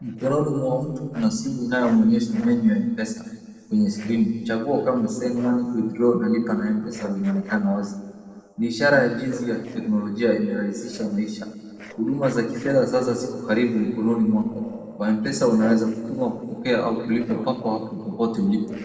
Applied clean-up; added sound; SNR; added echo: neural separator model SepFormer DNS4.